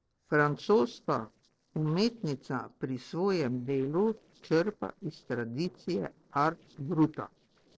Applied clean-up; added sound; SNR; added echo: neural separator model SepFormer DNS4.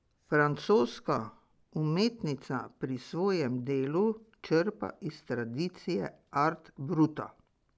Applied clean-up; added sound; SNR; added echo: none; none; none; none.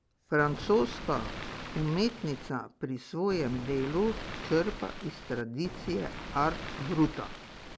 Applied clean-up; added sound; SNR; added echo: none; Waves, surf; 9 dB; none.